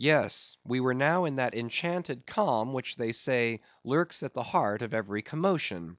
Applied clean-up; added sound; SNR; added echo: none; none; none; none.